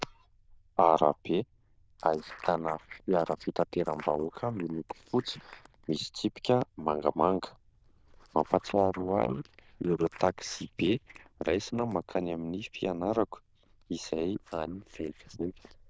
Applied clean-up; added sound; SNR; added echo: neural diffusion model UNIVERSE++.